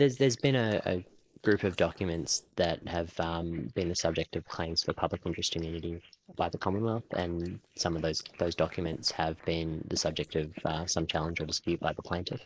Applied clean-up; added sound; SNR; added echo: neural mask model Resemble Enhance denoiser.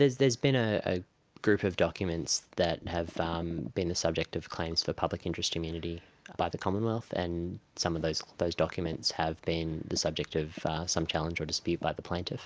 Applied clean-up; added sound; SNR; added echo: none; none; none; none.